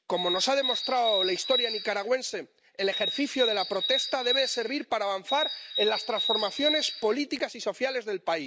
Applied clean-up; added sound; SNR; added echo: none; Bird; 3 dB; none.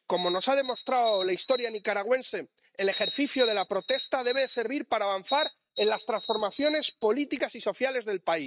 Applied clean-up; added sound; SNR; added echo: neural mask model RNNoise.